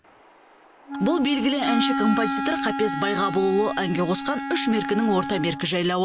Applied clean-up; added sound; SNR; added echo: none; Wind instrument, woodwind instrument; 5 dB; none.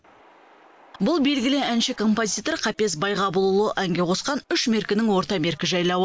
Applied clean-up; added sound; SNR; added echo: none; none; none; none.